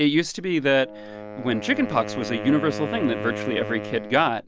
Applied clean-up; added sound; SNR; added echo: none; Wind instrument, woodwind instrument; 10 dB; none.